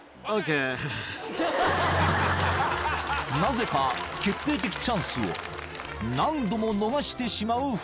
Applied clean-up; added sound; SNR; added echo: none; none; none; none.